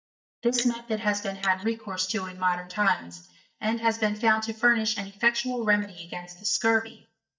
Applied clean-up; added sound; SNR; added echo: neural mask model DeepFilterNet 3.